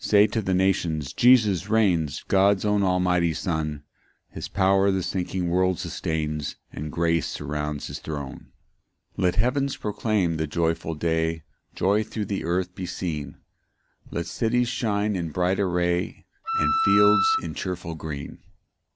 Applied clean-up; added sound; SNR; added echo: none; Wind instrument, woodwind instrument; 0 dB; none.